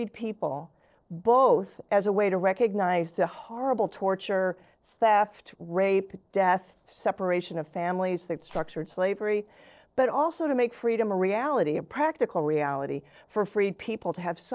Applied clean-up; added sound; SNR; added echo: neural separator model SepFormer DNS4.